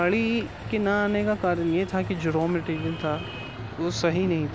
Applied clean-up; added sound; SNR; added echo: none; Engine; 19 dB; none.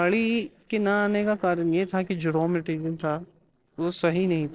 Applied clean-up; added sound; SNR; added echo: neural separator model SepFormer DNS4.